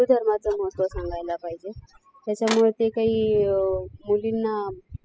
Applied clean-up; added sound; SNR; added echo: classical method spectral subtraction.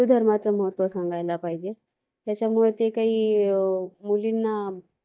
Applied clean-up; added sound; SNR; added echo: neural mask model DeepFilterNet 3.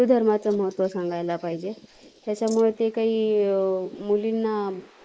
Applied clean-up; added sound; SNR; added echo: neural mask model Resemble Enhance denoiser.